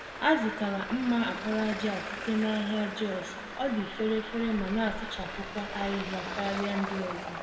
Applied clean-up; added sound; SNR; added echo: none; Traffic noise, roadway noise; 7 dB; reverberation time 1.6 s.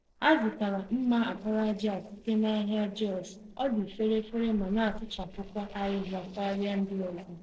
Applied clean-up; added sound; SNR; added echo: neural separator model SepFormer DNS4.